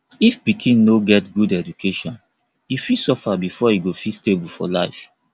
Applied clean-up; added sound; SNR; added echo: none; none; none; none.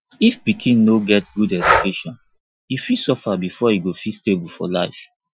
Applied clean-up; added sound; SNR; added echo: classical method Wiener filter.